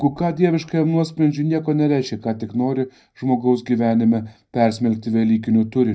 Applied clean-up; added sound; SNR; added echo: neural mask model DeepFilterNet 3.